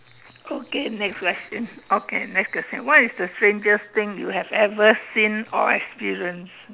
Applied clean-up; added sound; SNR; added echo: none; none; none; none.